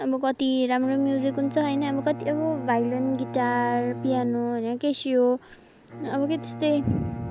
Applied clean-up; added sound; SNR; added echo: none; Bowed string instrument; 12 dB; none.